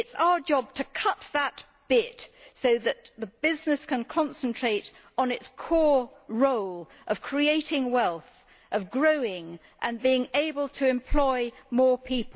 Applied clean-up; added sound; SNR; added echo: none; none; none; none.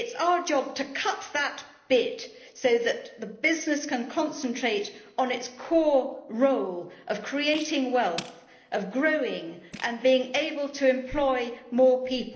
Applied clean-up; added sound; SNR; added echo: neural separator model SepFormer DNS4.